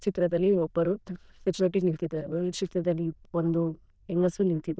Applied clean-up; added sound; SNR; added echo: neural diffusion model UNIVERSE++.